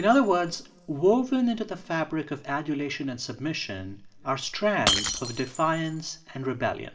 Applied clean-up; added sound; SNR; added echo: none; Shatter; 10 dB; reverberation time 0.4 s.